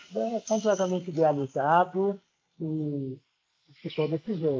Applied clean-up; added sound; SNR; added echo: neural mask model Resemble Enhance denoiser.